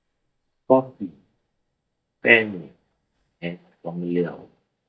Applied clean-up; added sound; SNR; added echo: neural mask model DeepFilterNet 3.